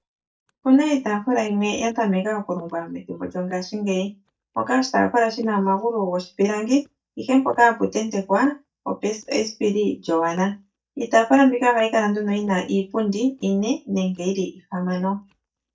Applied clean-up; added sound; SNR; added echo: neural mask model DeepFilterNet 3.